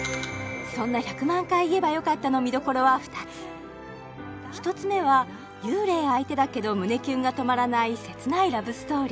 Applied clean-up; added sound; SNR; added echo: none; none; none; none.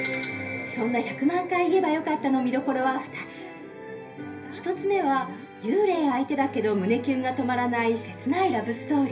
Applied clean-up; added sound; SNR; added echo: none; none; none; reverberation time 0.3 s.